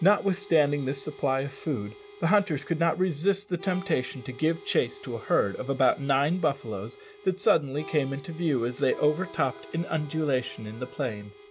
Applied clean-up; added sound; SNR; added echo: none; Harmonica + Electric guitar; 19 dB; none.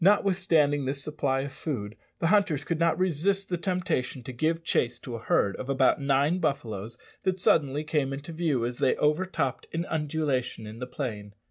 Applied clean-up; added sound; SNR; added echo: none; none; none; none.